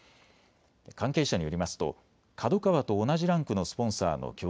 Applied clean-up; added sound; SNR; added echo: none; none; none; none.